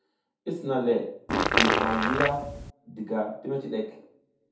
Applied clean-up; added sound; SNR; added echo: none; Fart; -5 dB; reverberation time 0.5 s.